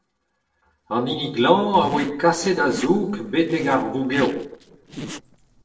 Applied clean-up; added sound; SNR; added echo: neural separator model SepFormer DNS4.